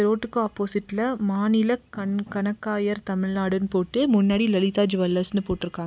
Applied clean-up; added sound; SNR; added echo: none; none; none; none.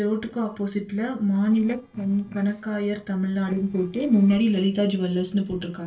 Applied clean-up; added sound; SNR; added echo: neural separator model SepFormer DNS4.